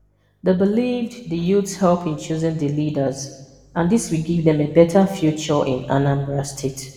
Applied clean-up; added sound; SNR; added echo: none; none; none; reverberation time 0.9 s.